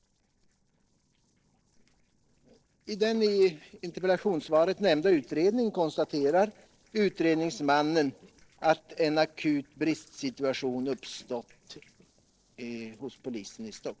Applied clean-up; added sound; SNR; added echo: neural separator model SepFormer DNS4.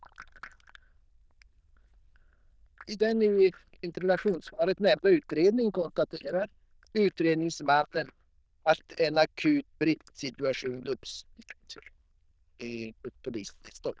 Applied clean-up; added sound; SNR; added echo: neural diffusion model UNIVERSE++.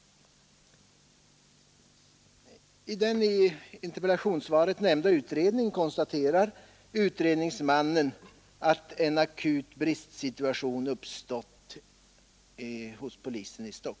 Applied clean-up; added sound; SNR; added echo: none; none; none; none.